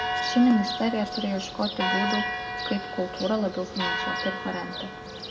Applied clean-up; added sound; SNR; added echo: none; Church bell; 3 dB; reverberation time 0.7 s.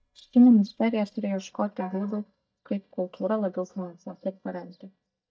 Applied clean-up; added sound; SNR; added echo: neural mask model DeepFilterNet 3.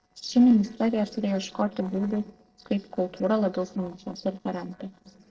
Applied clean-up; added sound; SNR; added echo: neural separator model SepFormer DNS4.